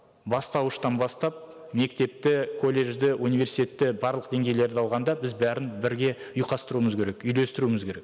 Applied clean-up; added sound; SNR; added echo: none; none; none; none.